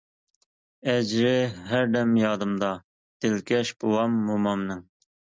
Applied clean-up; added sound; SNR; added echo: none; none; none; none.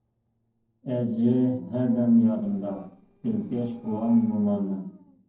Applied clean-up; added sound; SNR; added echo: neural separator model SepFormer DNS4.